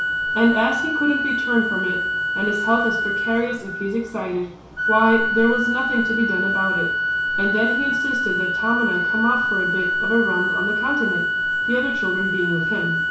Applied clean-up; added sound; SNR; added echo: none; Organ; -1 dB; reverberation time 0.6 s.